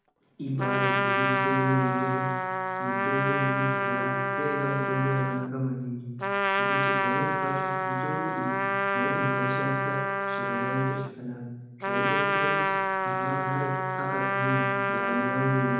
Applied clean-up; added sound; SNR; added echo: none; Trumpet; -3 dB; reverberation time 0.8 s.